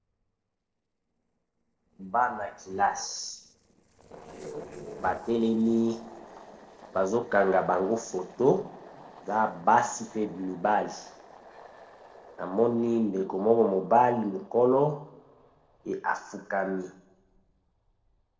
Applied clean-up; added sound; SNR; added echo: neural separator model SepFormer DNS4.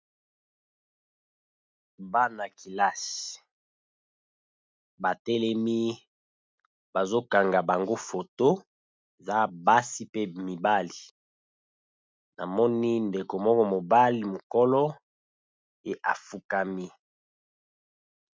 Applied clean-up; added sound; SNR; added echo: none; none; none; none.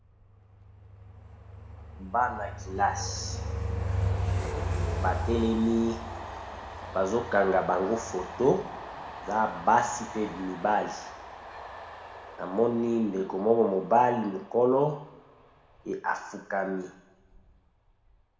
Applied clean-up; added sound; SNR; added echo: none; Train; 7 dB; reverberation time 0.8 s.